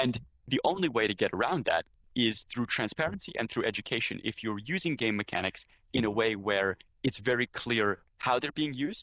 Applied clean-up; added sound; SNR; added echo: neural diffusion model UNIVERSE++.